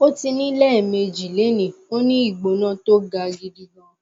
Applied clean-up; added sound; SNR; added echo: none; none; none; none.